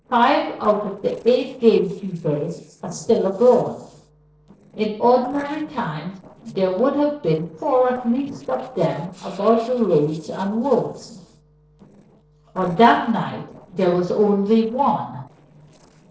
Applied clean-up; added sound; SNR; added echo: neural separator model SepFormer DNS4.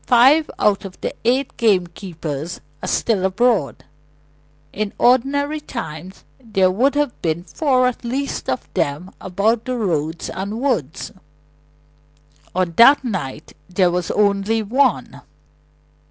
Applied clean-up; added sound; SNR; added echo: none; none; none; none.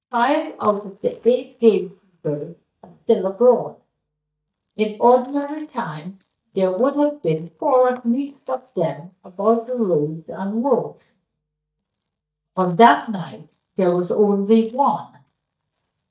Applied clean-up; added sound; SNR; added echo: neural mask model DeepFilterNet 3.